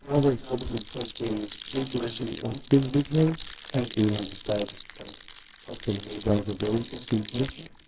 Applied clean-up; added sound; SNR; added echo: neural separator model SepFormer WHAMR!.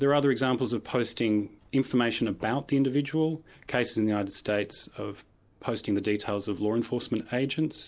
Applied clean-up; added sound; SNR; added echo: none; none; none; none.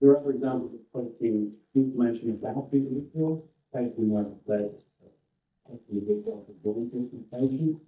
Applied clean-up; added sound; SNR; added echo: neural mask model DeepFilterNet 3.